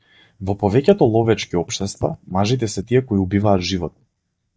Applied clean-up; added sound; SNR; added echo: neural mask model DeepFilterNet 3.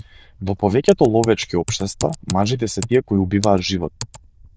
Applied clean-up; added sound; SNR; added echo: neural diffusion model UNIVERSE++.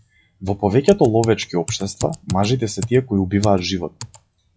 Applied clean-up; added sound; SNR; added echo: classical method log-MMSE.